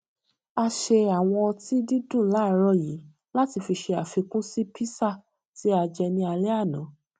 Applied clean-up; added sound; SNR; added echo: none; none; none; none.